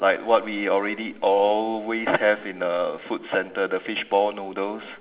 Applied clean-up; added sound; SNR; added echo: none; none; none; reverberation time 1.3 s.